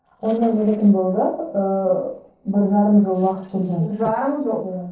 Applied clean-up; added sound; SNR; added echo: neural separator model SepFormer DNS4.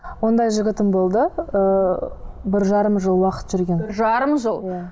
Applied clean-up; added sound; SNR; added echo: none; none; none; none.